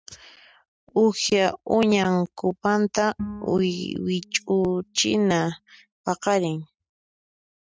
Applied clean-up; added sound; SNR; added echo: neural mask model RNNoise.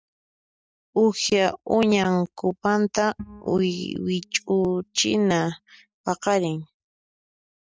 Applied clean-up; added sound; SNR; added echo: neural mask model DeepFilterNet 3.